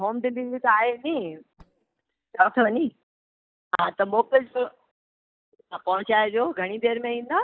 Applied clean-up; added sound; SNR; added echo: neural mask model DeepFilterNet 3.